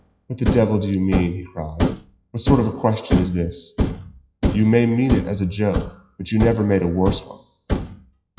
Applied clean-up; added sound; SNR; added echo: classical method WPE with log-MMSE.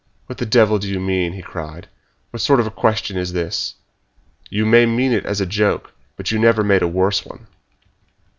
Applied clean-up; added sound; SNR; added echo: none; none; none; none.